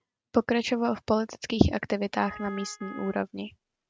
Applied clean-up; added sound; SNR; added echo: neural mask model RNNoise.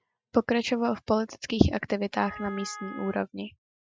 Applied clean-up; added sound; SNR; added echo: classical method Wiener filter.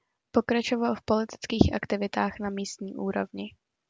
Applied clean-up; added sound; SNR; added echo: none; none; none; none.